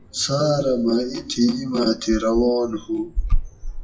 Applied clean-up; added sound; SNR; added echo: classical method WPE with log-MMSE.